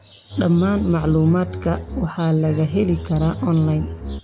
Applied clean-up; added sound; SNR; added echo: none; Bowed string instrument; 10 dB; none.